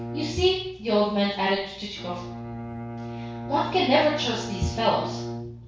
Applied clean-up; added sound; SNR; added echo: none; Bowed string instrument; 9 dB; reverberation time 0.6 s.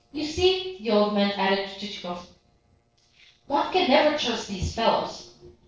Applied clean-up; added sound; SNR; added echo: neural separator model SepFormer DNS4.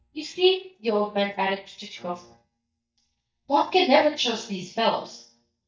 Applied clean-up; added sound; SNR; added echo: neural mask model DeepFilterNet 3.